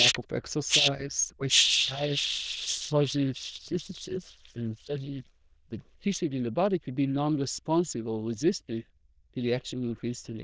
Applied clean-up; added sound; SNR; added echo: neural diffusion model UNIVERSE++.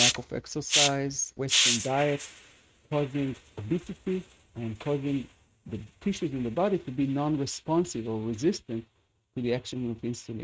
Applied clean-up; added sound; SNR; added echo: neural mask model RNNoise.